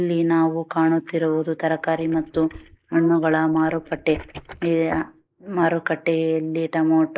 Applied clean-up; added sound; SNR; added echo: neural mask model Resemble Enhance denoiser.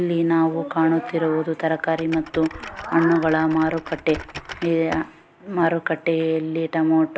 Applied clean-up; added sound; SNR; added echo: none; Typing; 16 dB; none.